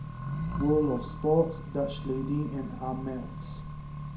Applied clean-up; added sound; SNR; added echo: none; Accelerating, revving, vroom; 6 dB; reverberation time 0.5 s.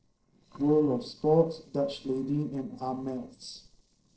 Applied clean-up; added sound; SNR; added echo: neural separator model SepFormer DNS4.